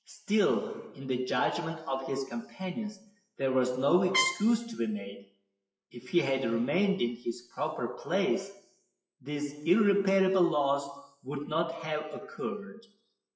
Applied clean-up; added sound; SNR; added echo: classical method WPE with log-MMSE.